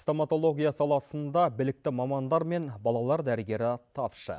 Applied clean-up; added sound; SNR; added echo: none; none; none; none.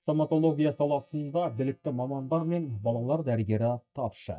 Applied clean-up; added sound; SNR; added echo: neural mask model DeepFilterNet 3.